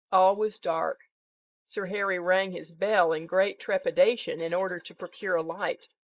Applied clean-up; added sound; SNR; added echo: neural mask model Resemble Enhance denoiser.